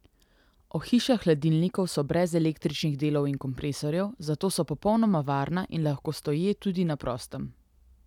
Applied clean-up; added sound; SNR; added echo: none; none; none; none.